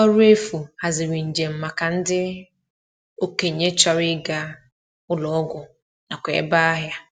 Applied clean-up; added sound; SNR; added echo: none; none; none; none.